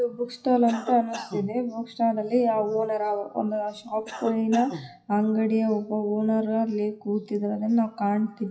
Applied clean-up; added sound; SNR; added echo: classical method WPE with log-MMSE.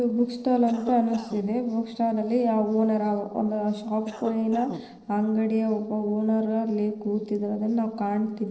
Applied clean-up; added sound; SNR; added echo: neural separator model SepFormer DNS4.